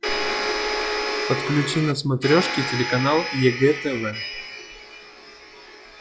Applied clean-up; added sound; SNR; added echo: classical method log-MMSE.